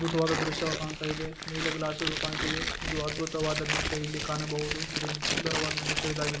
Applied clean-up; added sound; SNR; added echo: none; Tearing; 0 dB; none.